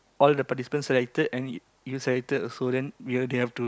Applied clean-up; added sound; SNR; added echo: none; none; none; none.